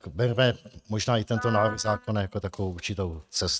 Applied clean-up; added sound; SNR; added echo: neural mask model RNNoise.